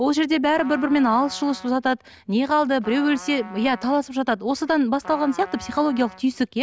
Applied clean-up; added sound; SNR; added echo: none; Trumpet; 20 dB; none.